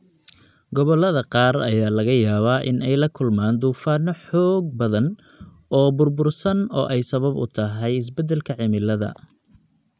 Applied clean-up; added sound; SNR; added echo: none; none; none; none.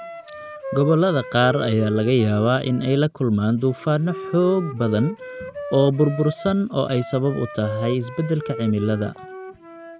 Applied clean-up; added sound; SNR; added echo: none; Wind instrument, woodwind instrument; 13 dB; none.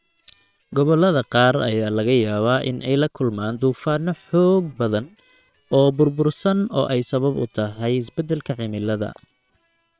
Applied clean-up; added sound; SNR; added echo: neural separator model SepFormer WHAM!.